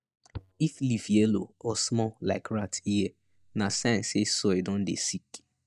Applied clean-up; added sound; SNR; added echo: neural mask model DeepFilterNet 3.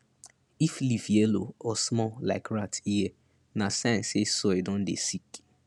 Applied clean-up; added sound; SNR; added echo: none; none; none; none.